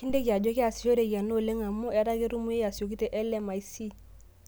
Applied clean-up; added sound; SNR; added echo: none; none; none; none.